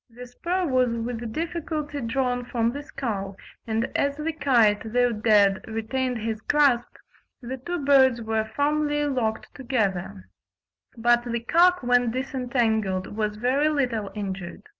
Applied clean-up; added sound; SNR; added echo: none; none; none; none.